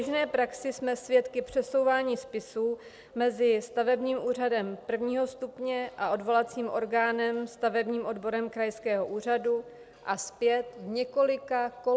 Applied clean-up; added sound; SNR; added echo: none; none; none; none.